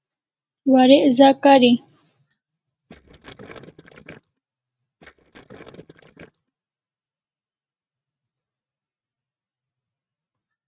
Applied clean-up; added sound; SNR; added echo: neural mask model RNNoise.